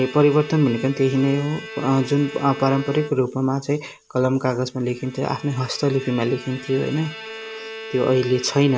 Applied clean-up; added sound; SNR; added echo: none; Bowed string instrument; 15 dB; none.